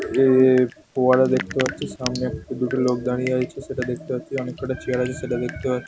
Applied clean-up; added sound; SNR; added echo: none; Drip; 16 dB; none.